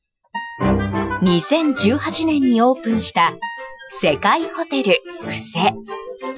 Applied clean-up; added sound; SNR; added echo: classical method Wiener filter.